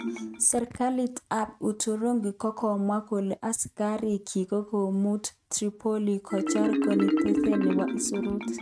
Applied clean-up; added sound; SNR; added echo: neural mask model RNNoise.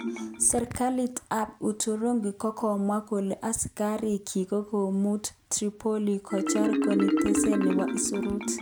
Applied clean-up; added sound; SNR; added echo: none; Marimba, xylophone; 3 dB; none.